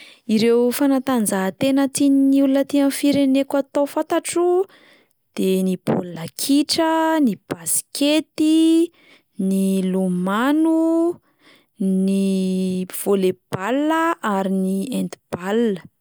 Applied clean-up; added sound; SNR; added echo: none; none; none; none.